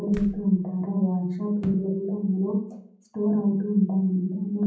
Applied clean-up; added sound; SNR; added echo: none; Slam; 18 dB; reverberation time 0.6 s.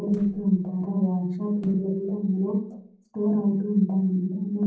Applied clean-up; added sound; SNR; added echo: neural separator model SepFormer DNS4.